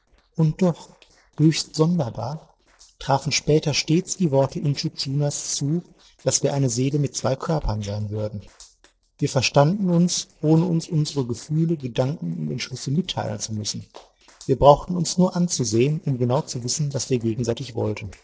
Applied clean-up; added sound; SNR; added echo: neural separator model SepFormer DNS4.